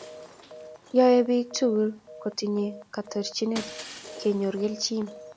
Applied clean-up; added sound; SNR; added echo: none; Shatter + Telephone; 17 dB; none.